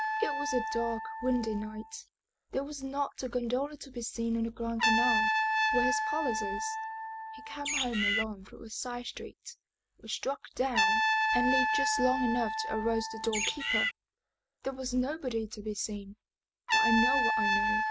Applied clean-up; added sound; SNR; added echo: none; Bird + Trumpet; -2 dB; none.